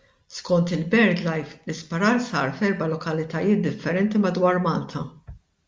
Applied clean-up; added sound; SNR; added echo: none; none; none; none.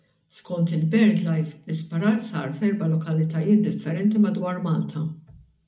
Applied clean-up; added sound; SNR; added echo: none; none; none; reverberation time 0.4 s.